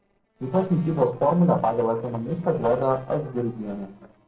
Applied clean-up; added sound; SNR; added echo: neural separator model SepFormer DNS4.